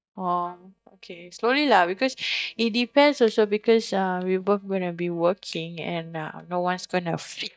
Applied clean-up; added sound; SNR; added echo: neural mask model DeepFilterNet 3.